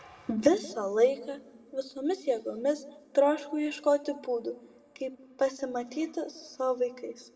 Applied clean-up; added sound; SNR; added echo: none; none; none; reverberation time 1.1 s.